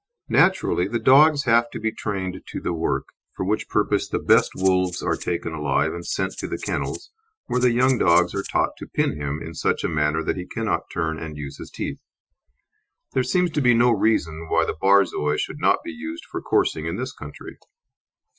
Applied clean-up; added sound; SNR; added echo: classical method Wiener filter.